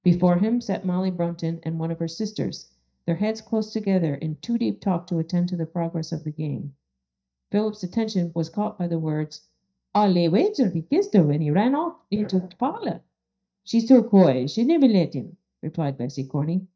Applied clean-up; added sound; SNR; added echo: neural mask model DeepFilterNet 3.